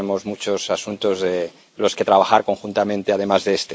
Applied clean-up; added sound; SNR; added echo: none; none; none; none.